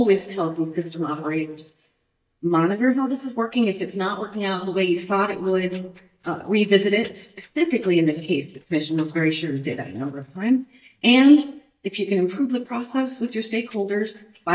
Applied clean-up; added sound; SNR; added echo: neural mask model DeepFilterNet 3.